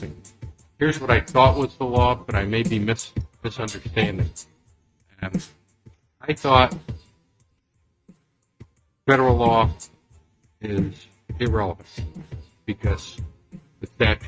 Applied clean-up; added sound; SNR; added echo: neural mask model RNNoise.